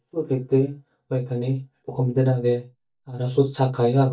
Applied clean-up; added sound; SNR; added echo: neural mask model DeepFilterNet 3.